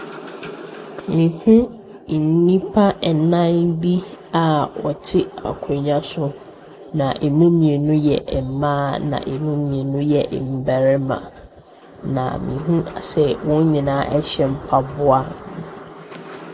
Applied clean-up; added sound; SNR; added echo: none; none; none; none.